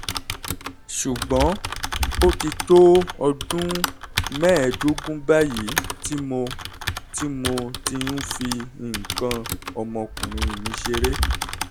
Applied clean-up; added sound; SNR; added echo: none; Typing; 5 dB; none.